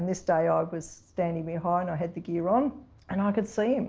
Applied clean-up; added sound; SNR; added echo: none; none; none; none.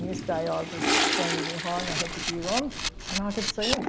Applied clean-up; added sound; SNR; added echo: none; Camera + Toilet flush; -2 dB; none.